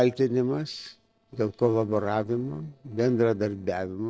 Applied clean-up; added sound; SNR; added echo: neural separator model SepFormer DNS4.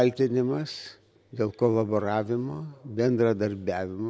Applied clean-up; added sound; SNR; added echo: none; none; none; none.